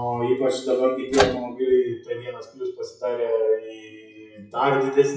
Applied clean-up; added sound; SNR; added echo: classical method WPE with log-MMSE.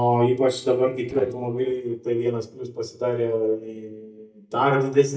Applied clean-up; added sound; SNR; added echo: neural mask model DeepFilterNet 3.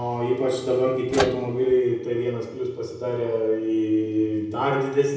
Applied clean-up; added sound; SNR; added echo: none; Microwave oven; 7 dB; reverberation time 0.9 s.